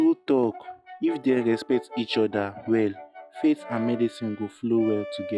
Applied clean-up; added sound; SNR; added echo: classical method log-MMSE.